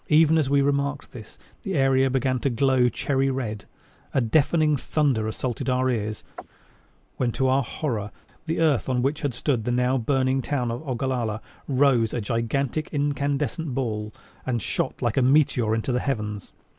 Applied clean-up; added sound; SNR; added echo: neural mask model Resemble Enhance denoiser.